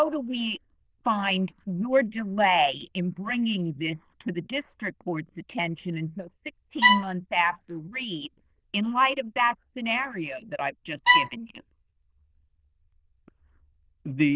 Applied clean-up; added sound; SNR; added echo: neural diffusion model UNIVERSE++.